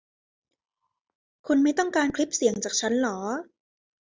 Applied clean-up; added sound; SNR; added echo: none; none; none; none.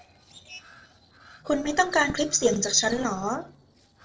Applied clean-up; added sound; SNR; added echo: neural separator model SepFormer DNS4.